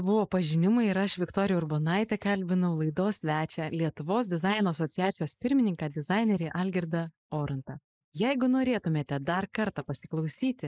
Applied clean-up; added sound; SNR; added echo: neural mask model Resemble Enhance denoiser.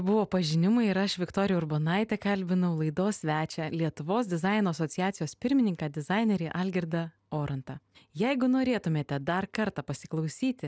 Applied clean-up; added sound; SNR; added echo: none; none; none; none.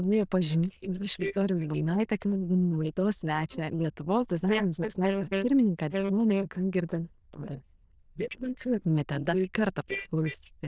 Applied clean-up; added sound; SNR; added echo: neural diffusion model UNIVERSE++.